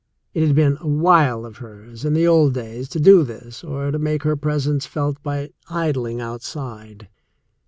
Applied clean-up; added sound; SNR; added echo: none; none; none; none.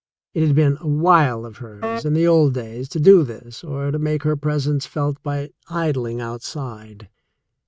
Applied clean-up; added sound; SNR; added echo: neural mask model RNNoise.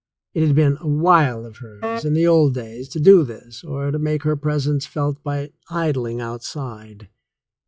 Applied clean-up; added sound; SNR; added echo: classical method log-MMSE.